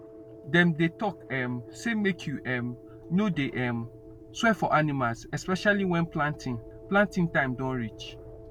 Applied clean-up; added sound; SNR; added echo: none; Wind instrument, woodwind instrument + Engine; 17 dB; none.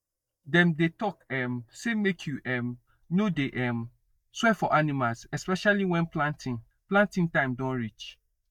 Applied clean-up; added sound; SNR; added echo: neural mask model DeepFilterNet 3.